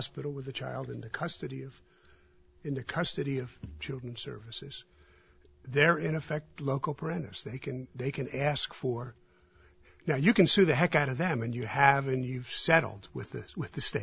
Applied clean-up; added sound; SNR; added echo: none; none; none; none.